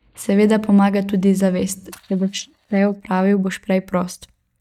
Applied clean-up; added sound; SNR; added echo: neural mask model DeepFilterNet 3.